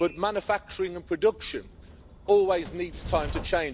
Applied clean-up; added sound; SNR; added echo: none; Train; 13 dB; none.